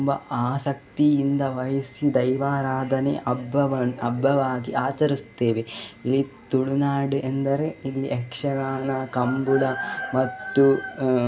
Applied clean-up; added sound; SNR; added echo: none; none; none; none.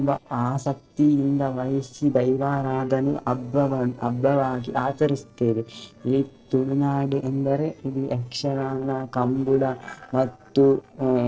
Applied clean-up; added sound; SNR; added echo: neural separator model SepFormer DNS4.